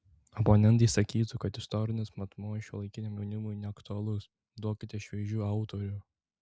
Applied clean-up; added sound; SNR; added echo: none; none; none; none.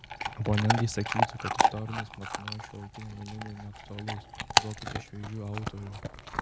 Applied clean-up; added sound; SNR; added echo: none; Chewing, mastication / Dog; -2 dB; none.